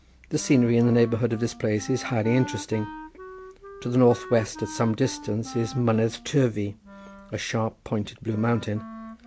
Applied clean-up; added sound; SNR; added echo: none; Wind instrument, woodwind instrument; 16 dB; none.